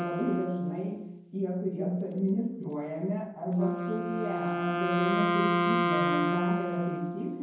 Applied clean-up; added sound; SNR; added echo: none; Wind instrument, woodwind instrument; 0 dB; reverberation time 0.9 s.